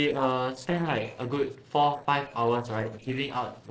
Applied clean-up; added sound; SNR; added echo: neural separator model SepFormer DNS4.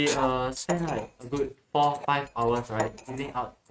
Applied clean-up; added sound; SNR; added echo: neural mask model RNNoise.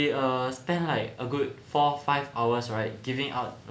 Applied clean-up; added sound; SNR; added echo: none; none; none; none.